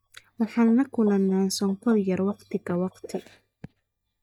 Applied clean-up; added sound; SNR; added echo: neural mask model DeepFilterNet 3.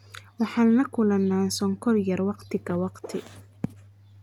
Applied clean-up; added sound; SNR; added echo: none; none; none; none.